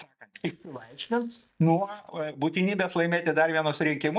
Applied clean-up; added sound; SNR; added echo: neural mask model DeepFilterNet 3.